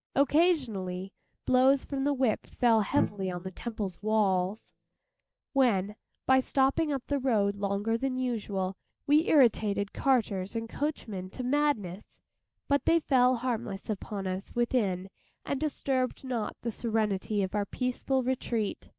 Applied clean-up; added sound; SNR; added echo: neural mask model DeepFilterNet 3.